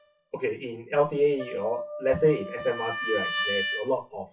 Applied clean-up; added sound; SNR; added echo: classical method WPE with log-MMSE.